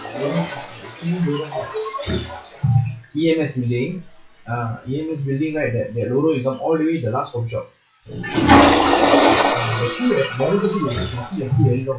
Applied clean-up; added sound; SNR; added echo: classical method log-MMSE.